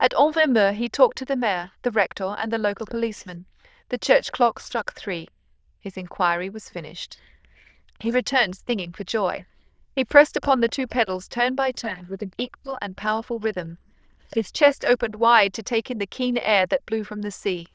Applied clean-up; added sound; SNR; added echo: neural diffusion model UNIVERSE++.